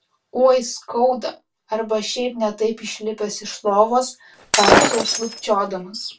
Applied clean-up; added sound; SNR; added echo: none; Shatter; -3 dB; reverberation time 0.2 s.